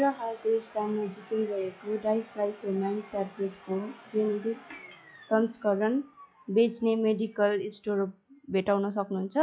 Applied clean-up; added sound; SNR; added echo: classical method log-MMSE.